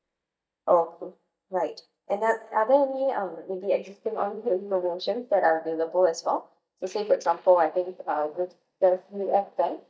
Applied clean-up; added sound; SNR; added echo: neural mask model DeepFilterNet 3.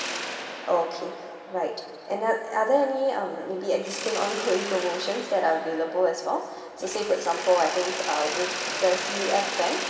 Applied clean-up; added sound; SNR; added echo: none; Mechanisms; 8 dB; reverberation time 2.1 s.